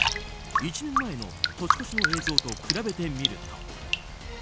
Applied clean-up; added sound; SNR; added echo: none; Raindrop; -4 dB; none.